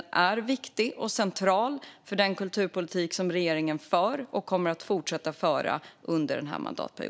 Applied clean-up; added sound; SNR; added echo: none; none; none; none.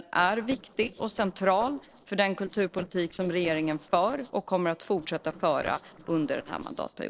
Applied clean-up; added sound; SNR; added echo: neural separator model SepFormer DNS4.